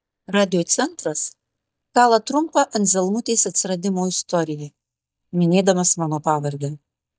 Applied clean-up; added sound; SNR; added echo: neural mask model DeepFilterNet 3.